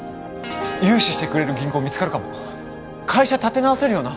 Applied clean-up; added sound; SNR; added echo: none; none; none; none.